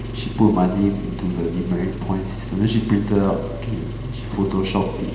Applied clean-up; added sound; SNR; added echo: none; Engine; 8 dB; reverberation time 1.1 s.